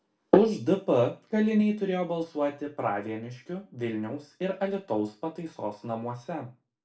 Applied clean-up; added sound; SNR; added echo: none; none; none; reverberation time 0.3 s.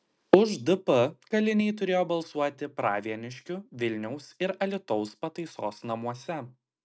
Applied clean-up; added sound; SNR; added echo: none; none; none; none.